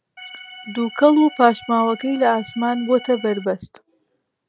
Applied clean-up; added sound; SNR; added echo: none; Organ; 18 dB; none.